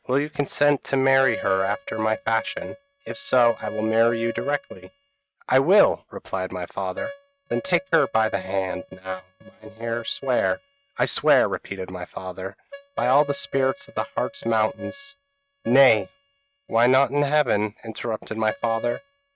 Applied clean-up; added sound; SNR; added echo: neural mask model RNNoise.